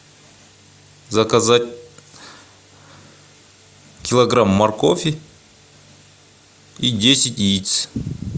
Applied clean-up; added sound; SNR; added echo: none; none; none; none.